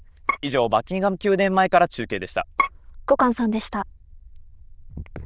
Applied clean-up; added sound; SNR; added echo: neural diffusion model UNIVERSE++.